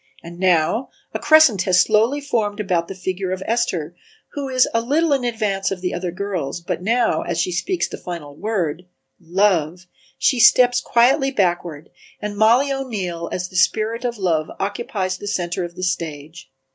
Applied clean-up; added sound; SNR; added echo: none; none; none; none.